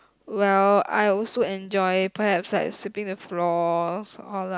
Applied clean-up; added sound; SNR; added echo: none; none; none; none.